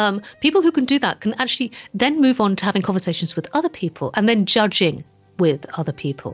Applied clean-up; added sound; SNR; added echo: none; none; none; none.